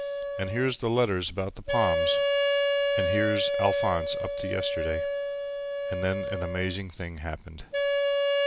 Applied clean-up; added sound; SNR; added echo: none; Wind instrument, woodwind instrument; -3 dB; none.